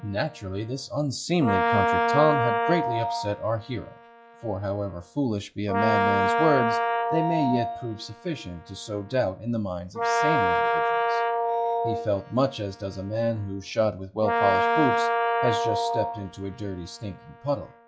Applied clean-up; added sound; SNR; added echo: classical method log-MMSE.